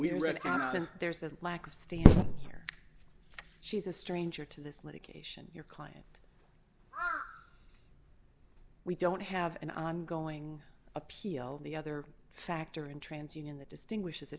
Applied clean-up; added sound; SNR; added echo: none; Crow; 9 dB; none.